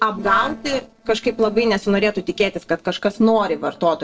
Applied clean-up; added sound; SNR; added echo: neural separator model SepFormer DNS4.